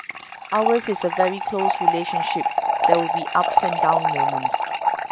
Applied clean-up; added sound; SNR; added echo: none; Fill (with liquid) / Trickle, dribble; -3 dB; none.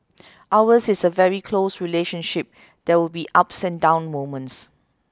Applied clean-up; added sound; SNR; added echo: none; none; none; none.